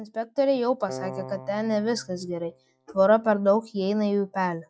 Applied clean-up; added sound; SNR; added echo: classical method log-MMSE.